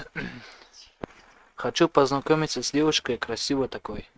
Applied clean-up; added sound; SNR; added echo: neural mask model RNNoise.